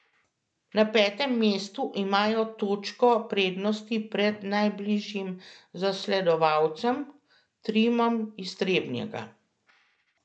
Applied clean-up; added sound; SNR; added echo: none; none; none; none.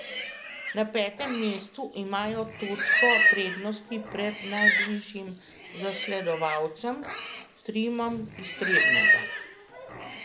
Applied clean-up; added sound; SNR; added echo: none; Livestock, farm animals, working animals; -4 dB; none.